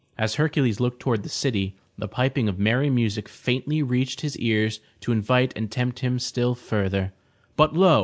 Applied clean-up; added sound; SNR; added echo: none; none; none; none.